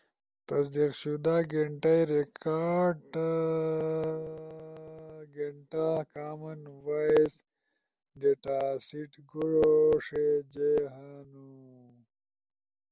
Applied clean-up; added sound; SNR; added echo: none; none; none; none.